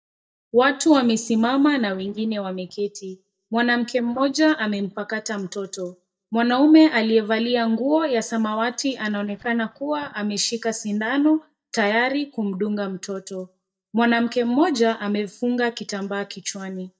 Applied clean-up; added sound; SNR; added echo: neural mask model DeepFilterNet 3.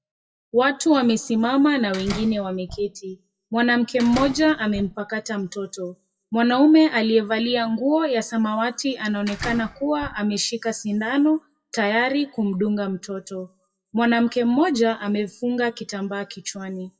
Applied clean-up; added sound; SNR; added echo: classical method WPE with log-MMSE.